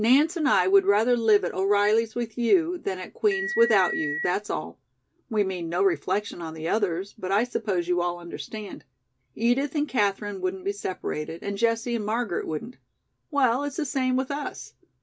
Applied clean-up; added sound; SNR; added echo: none; Telephone; 9 dB; none.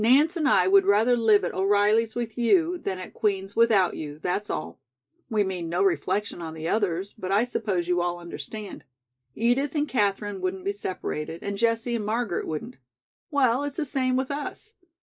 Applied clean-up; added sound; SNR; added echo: neural mask model Resemble Enhance denoiser.